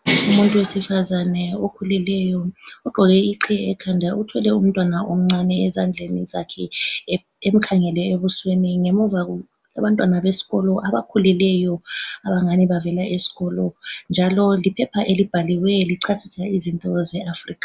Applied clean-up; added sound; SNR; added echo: none; Bell; 4 dB; none.